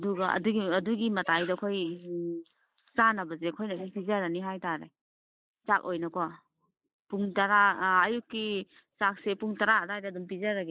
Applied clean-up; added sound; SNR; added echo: neural mask model Resemble Enhance denoiser.